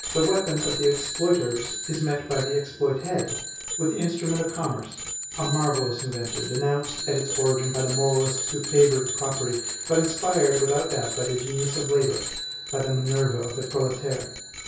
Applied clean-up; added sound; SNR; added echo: none; Bicycle bell; 7 dB; reverberation time 0.6 s.